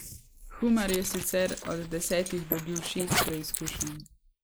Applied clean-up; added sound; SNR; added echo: neural mask model Resemble Enhance denoiser.